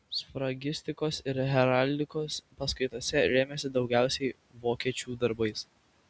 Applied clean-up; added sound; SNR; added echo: none; none; none; none.